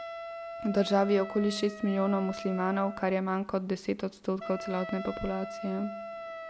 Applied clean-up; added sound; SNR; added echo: none; Wind instrument, woodwind instrument; 11 dB; none.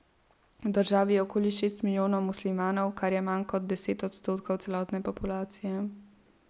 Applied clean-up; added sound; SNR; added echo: none; none; none; none.